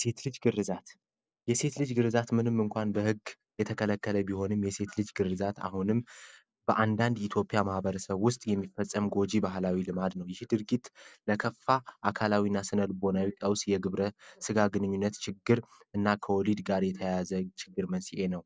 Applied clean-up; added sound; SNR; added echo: none; none; none; none.